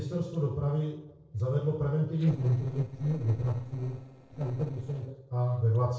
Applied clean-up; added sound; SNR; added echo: neural separator model SepFormer DNS4.